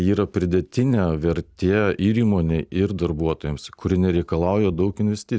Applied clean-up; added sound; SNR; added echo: none; none; none; none.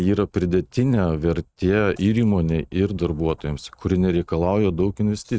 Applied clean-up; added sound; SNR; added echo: neural mask model RNNoise.